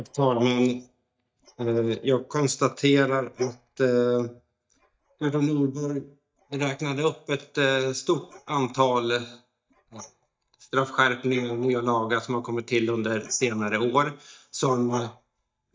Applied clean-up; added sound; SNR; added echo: neural mask model DeepFilterNet 3.